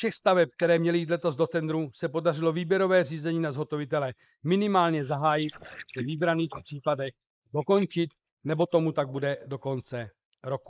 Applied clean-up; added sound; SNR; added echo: neural mask model Resemble Enhance denoiser.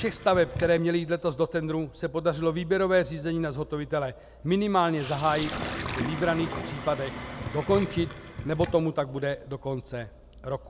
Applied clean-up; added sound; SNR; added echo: none; Sink (filling or washing); 11 dB; none.